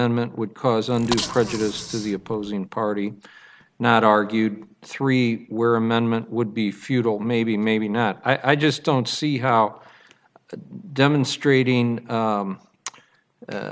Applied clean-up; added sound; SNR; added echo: none; Bicycle; 11 dB; none.